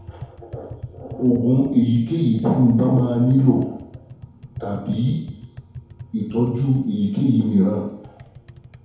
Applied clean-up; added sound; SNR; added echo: none; Tap; 19 dB; reverberation time 0.9 s.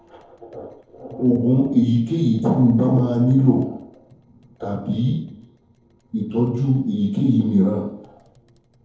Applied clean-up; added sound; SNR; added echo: neural separator model SepFormer DNS4.